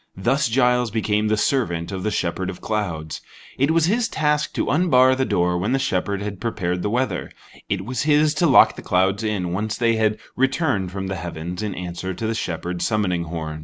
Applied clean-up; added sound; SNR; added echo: none; none; none; none.